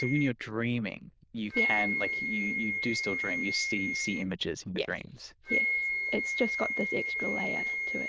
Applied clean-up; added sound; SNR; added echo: neural diffusion model UNIVERSE++.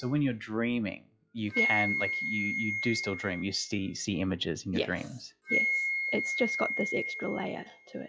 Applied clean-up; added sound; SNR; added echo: classical method log-MMSE.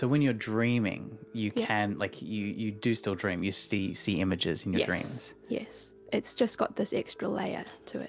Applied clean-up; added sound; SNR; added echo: none; none; none; none.